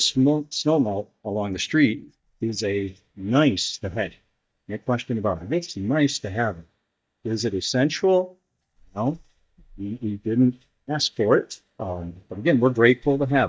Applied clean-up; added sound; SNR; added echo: neural mask model DeepFilterNet 3.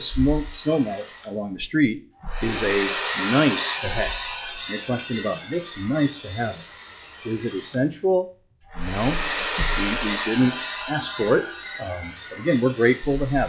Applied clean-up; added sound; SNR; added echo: classical method log-MMSE.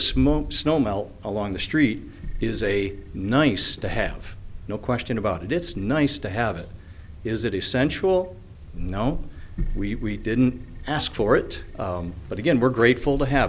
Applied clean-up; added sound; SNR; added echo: none; none; none; none.